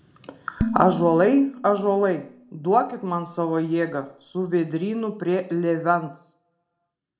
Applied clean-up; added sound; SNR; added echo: none; Dishes, pots, and pans; 10 dB; reverberation time 0.3 s.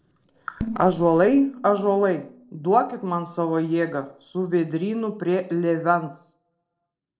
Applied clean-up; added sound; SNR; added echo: neural separator model SepFormer DNS4.